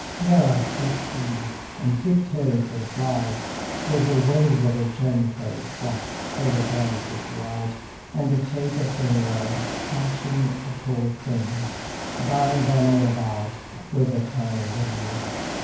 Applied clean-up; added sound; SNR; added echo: none; Ocean; 9 dB; reverberation time 0.9 s.